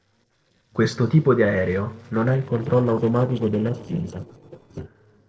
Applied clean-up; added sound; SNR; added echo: neural separator model SepFormer DNS4.